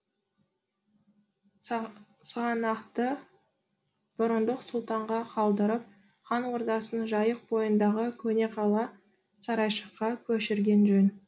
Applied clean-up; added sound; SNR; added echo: none; none; none; none.